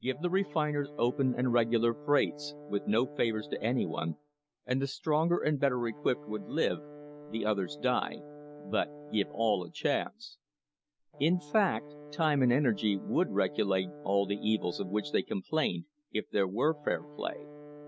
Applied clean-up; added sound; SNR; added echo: none; Brass instrument; 17 dB; none.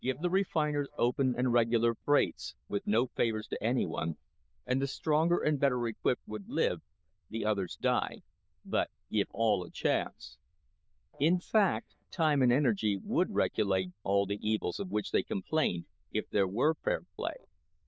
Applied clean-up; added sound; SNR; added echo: neural diffusion model UNIVERSE++.